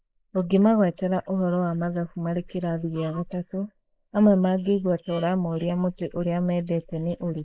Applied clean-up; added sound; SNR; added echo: neural mask model Resemble Enhance denoiser.